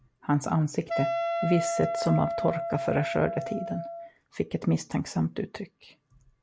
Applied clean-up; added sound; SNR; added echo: none; Wind instrument, woodwind instrument; 2 dB; none.